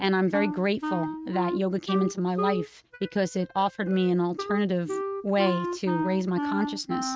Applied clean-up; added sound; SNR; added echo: neural mask model RNNoise.